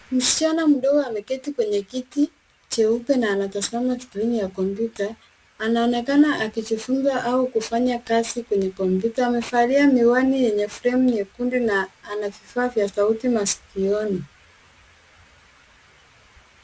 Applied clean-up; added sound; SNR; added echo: none; none; none; none.